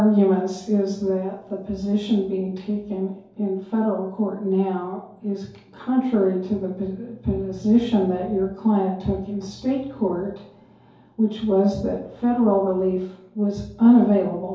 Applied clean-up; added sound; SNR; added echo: none; none; none; reverberation time 2.4 s.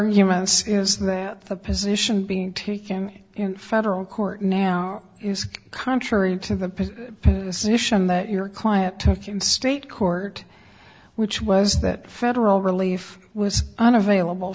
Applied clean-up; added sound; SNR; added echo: none; none; none; none.